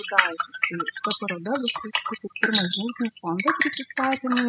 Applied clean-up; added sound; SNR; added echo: classical method spectral subtraction.